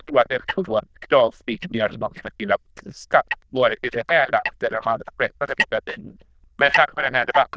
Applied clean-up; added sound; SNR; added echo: neural diffusion model UNIVERSE++.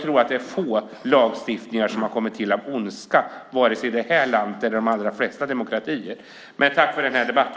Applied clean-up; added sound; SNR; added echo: none; none; none; none.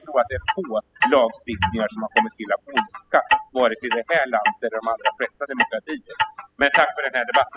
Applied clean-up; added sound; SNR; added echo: classical method spectral subtraction.